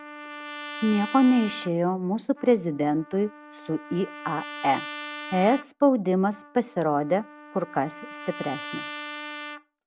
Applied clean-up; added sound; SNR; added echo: none; Trumpet; 13 dB; none.